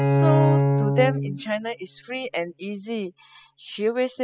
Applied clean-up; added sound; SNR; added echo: classical method spectral subtraction.